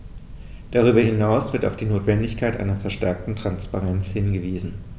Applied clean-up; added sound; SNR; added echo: none; none; none; none.